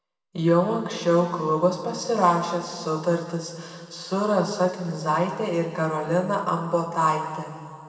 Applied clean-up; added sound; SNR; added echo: none; none; none; reverberation time 2.1 s.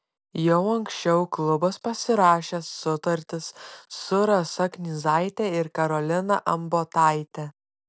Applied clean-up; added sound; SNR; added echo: none; none; none; none.